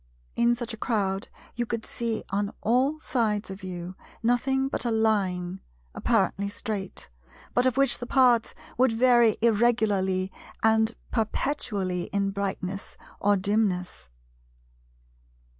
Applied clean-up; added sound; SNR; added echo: none; none; none; none.